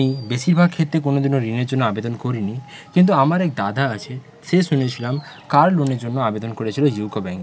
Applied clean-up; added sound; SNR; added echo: none; none; none; none.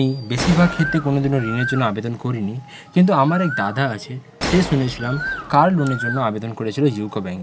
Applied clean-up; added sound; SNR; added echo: none; Gunshot, gunfire + Bird; 10 dB; none.